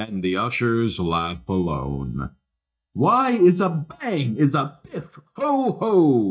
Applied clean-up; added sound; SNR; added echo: neural mask model DeepFilterNet 3.